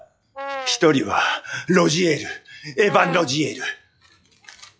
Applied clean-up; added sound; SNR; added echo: classical method log-MMSE.